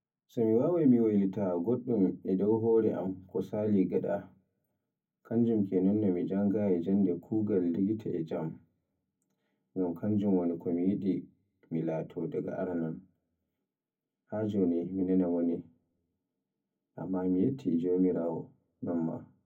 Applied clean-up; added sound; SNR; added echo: none; none; none; reverberation time 0.3 s.